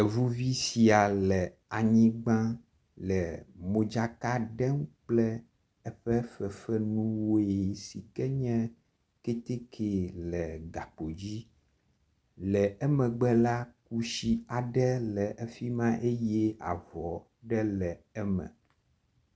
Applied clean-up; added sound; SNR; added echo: none; none; none; none.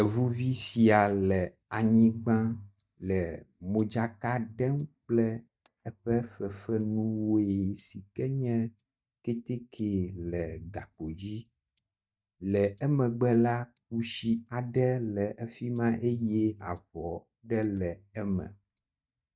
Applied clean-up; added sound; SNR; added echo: neural mask model DeepFilterNet 3.